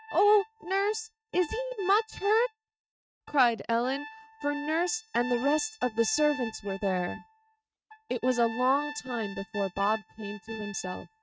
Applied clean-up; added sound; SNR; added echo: neural mask model RNNoise.